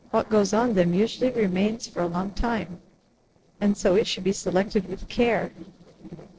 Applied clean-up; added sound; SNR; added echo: neural separator model SepFormer DNS4.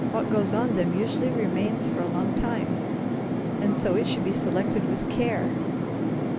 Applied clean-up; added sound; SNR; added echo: none; Fixed-wing aircraft, airplane; -3 dB; none.